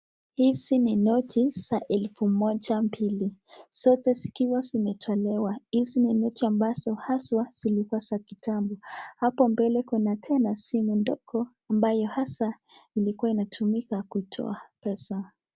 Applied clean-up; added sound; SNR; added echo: none; none; none; none.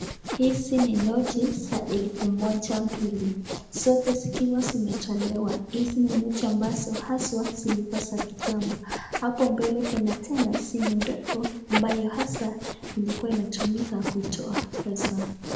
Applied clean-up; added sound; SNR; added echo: none; Sawing; 7 dB; reverberation time 0.8 s.